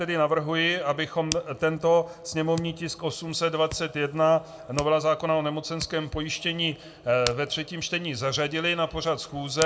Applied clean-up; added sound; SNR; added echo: none; Hands; 16 dB; reverberation time 1.1 s.